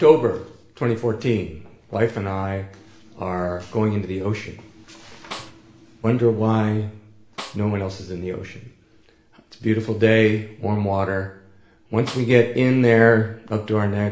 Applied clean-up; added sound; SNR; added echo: none; Snare drum; 18 dB; reverberation time 0.6 s.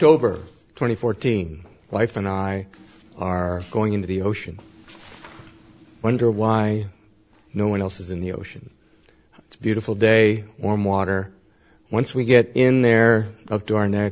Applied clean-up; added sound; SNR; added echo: none; none; none; none.